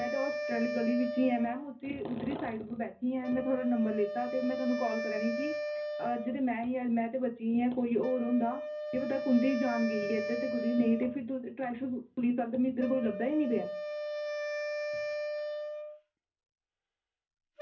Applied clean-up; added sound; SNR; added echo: none; Wind instrument, woodwind instrument; 6 dB; reverberation time 0.4 s.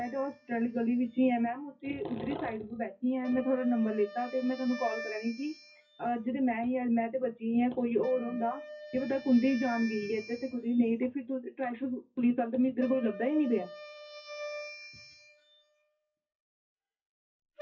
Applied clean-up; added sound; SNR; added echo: classical method WPE with log-MMSE.